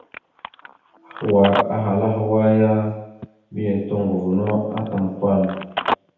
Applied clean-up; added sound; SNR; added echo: none; Telephone; 11 dB; reverberation time 0.8 s.